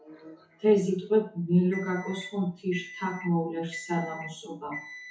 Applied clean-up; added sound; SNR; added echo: classical method WPE with log-MMSE.